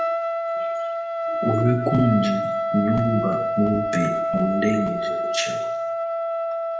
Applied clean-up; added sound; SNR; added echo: none; Trumpet; 0 dB; reverberation time 0.8 s.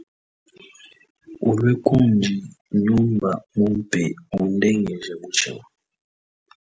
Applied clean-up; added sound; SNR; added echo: none; none; none; none.